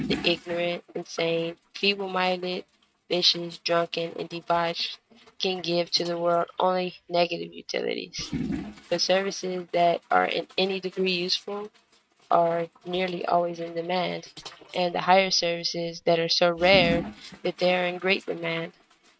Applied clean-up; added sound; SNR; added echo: neural mask model RNNoise.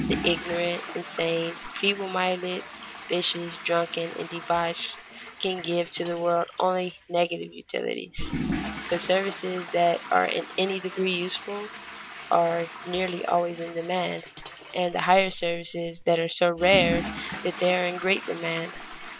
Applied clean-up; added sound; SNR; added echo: none; Toilet flush / Water; 11 dB; none.